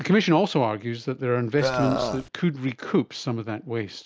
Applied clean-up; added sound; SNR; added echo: none; Burping, eructation; 1 dB; none.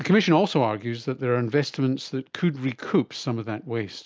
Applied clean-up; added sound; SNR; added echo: none; none; none; none.